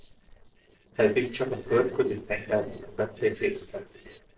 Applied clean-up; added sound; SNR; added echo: neural separator model SepFormer DNS4.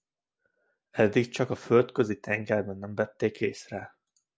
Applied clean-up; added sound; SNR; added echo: none; none; none; none.